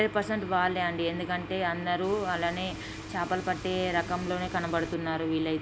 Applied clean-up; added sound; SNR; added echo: none; Water; 16 dB; none.